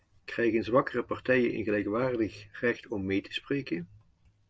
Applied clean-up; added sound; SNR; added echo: none; none; none; none.